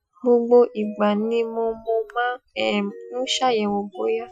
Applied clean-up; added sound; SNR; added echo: classical method Wiener filter.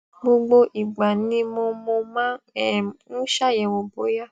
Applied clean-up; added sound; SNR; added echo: none; none; none; none.